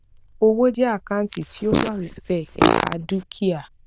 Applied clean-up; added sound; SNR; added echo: neural diffusion model UNIVERSE++.